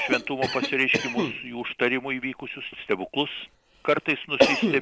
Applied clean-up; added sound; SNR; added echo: none; Cough; 2 dB; none.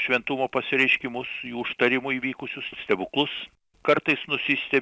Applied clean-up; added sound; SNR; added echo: none; none; none; none.